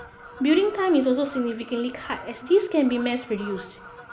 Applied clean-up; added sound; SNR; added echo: none; Fowl; 17 dB; none.